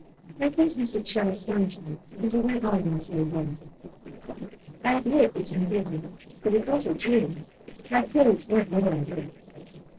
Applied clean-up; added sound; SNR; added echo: neural separator model SepFormer DNS4.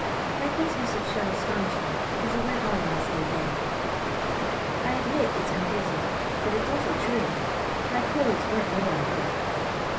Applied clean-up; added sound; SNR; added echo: none; Water; -5 dB; reverberation time 0.3 s.